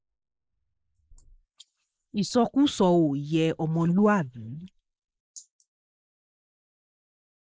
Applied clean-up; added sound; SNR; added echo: neural mask model Resemble Enhance denoiser.